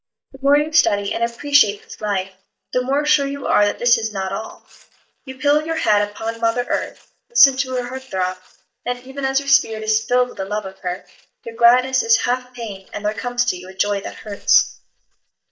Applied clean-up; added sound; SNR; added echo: neural mask model DeepFilterNet 3.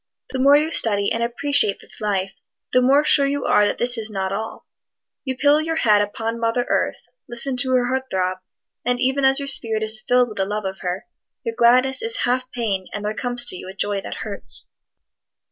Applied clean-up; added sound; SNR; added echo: none; none; none; none.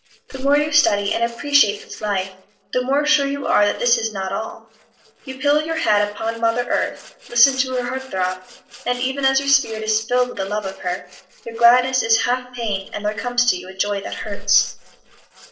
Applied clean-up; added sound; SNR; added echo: neural separator model SepFormer DNS4.